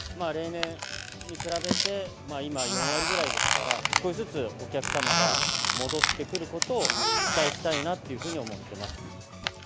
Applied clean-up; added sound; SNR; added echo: none; Squeak; -3 dB; none.